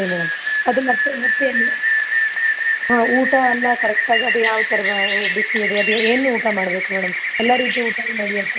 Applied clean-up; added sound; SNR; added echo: none; Rain; -1 dB; none.